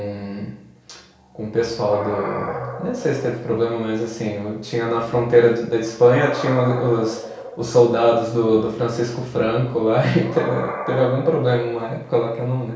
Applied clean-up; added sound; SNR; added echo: none; Animal; 13 dB; reverberation time 0.6 s.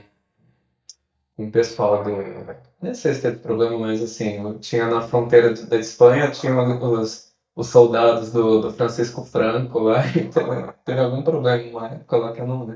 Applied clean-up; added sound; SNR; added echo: neural mask model DeepFilterNet 3.